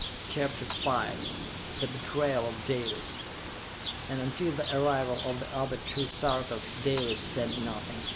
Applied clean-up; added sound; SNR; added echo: none; Bird; 4 dB; none.